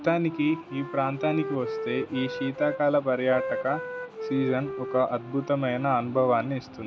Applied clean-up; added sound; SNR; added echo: none; Wind instrument, woodwind instrument; 9 dB; none.